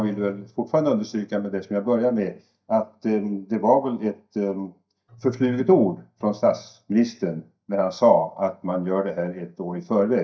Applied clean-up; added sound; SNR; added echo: neural mask model DeepFilterNet 3.